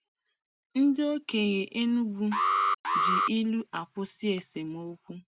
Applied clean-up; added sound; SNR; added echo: none; Alarm; -2 dB; none.